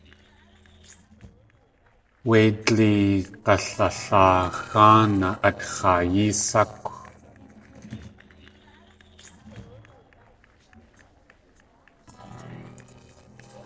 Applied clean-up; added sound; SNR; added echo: neural separator model SepFormer DNS4.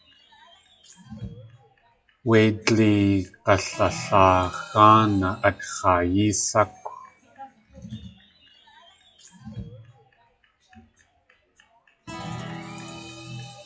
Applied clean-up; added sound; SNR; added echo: classical method WPE with log-MMSE.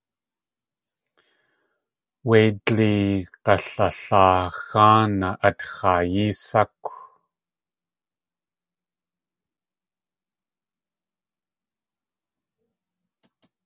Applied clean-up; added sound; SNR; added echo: none; none; none; none.